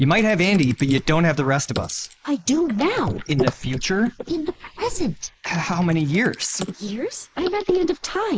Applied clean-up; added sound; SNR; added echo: neural mask model Resemble Enhance denoiser.